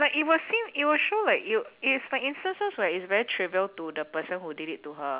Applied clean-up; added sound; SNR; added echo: none; none; none; none.